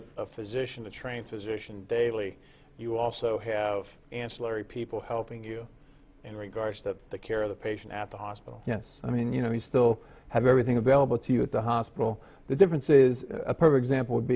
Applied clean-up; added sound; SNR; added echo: none; none; none; none.